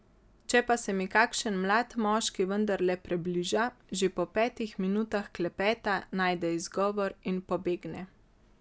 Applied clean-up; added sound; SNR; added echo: none; none; none; none.